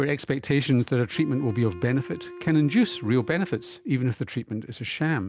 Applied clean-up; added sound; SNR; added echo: none; Wind instrument, woodwind instrument; 17 dB; none.